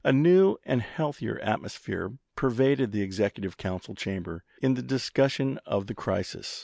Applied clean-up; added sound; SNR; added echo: none; none; none; none.